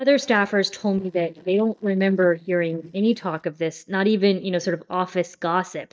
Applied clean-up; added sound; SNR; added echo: neural mask model DeepFilterNet 3.